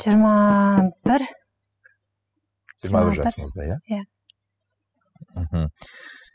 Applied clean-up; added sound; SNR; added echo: classical method spectral subtraction.